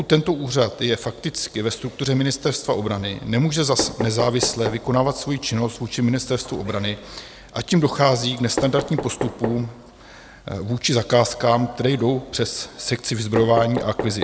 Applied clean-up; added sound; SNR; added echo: none; Knock; 12 dB; none.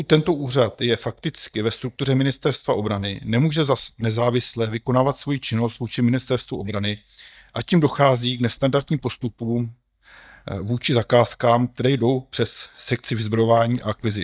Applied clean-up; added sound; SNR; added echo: neural mask model DeepFilterNet 3.